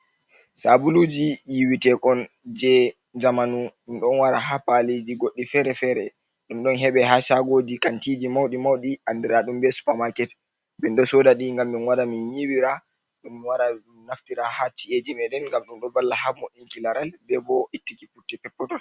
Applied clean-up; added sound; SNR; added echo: none; none; none; none.